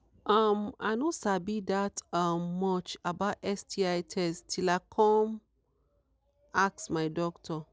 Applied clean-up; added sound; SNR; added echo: none; none; none; none.